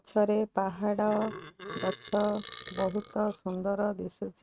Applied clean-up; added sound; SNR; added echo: neural mask model RNNoise.